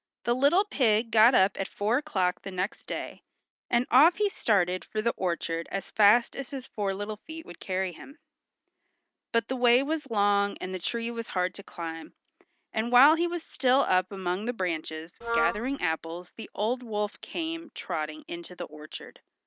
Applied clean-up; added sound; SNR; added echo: neural mask model RNNoise.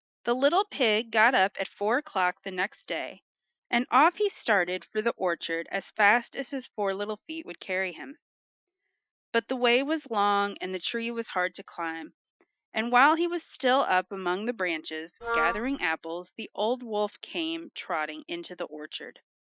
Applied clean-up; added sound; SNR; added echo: classical method Wiener filter.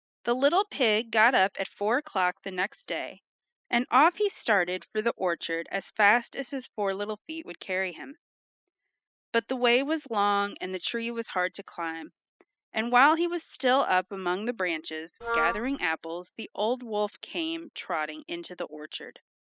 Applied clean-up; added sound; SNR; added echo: classical method spectral subtraction.